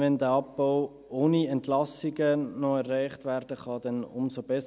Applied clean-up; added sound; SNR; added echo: none; none; none; none.